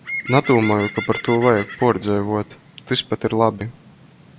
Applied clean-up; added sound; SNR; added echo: none; Bird; 12 dB; none.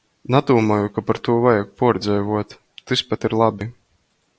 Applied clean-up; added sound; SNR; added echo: none; none; none; none.